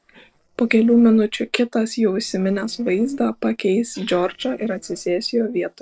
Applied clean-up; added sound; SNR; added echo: neural separator model SepFormer DNS4.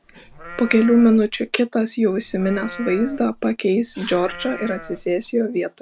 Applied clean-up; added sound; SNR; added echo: none; Livestock, farm animals, working animals; 17 dB; none.